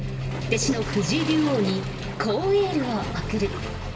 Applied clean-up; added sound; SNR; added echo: none; Waves, surf; 11 dB; reverberation time 2.9 s.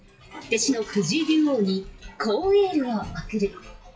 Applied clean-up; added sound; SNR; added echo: classical method WPE with log-MMSE.